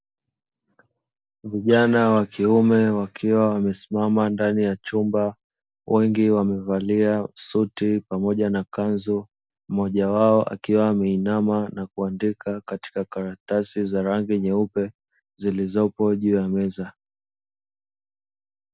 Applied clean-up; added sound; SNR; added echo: none; none; none; none.